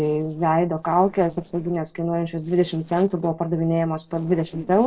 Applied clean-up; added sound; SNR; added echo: neural separator model SepFormer DNS4.